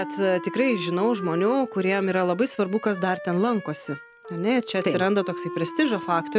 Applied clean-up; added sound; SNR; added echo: none; Wind instrument, woodwind instrument; 12 dB; none.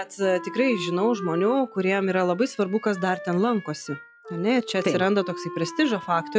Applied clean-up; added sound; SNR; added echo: classical method log-MMSE.